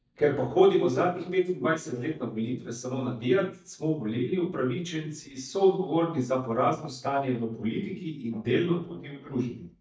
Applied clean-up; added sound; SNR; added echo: neural mask model DeepFilterNet 3.